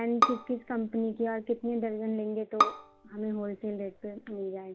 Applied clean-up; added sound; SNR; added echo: none; Bowed string instrument; 1 dB; none.